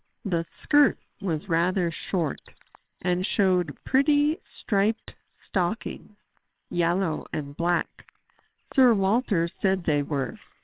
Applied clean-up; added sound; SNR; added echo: neural separator model SepFormer WHAMR!.